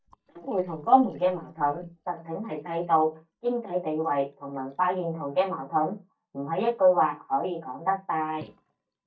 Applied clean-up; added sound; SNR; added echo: neural mask model DeepFilterNet 3.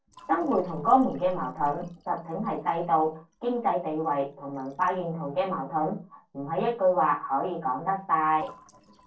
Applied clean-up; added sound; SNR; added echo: neural separator model SepFormer DNS4.